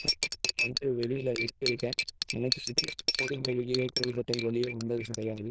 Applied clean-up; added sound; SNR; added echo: neural diffusion model UNIVERSE++.